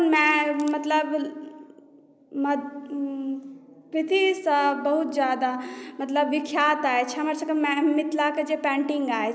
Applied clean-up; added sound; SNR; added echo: none; none; none; none.